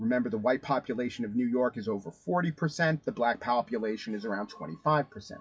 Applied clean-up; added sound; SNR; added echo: classical method WPE with log-MMSE.